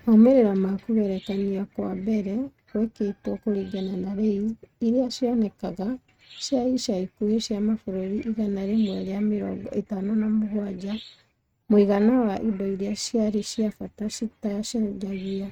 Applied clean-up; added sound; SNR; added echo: neural mask model RNNoise.